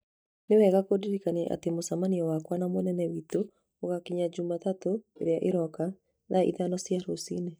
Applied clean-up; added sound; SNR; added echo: neural mask model DeepFilterNet 3.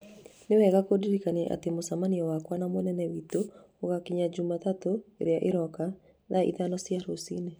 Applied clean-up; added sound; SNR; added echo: none; none; none; none.